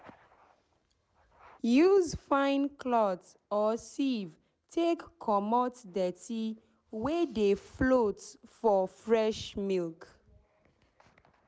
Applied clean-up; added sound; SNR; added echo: none; none; none; none.